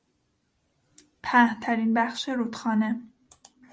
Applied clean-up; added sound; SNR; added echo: none; none; none; none.